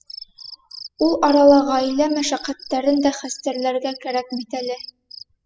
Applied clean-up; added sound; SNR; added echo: classical method spectral subtraction.